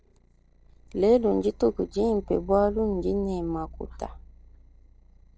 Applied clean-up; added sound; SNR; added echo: neural separator model SepFormer DNS4.